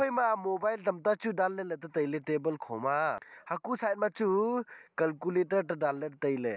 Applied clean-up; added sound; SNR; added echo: none; none; none; none.